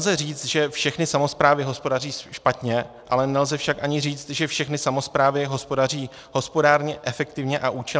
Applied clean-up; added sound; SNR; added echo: none; none; none; none.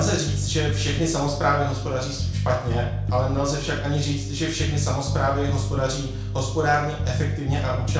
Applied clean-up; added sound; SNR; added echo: none; Bass guitar; 1 dB; reverberation time 0.6 s.